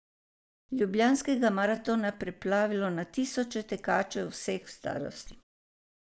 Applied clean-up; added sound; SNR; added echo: none; none; none; none.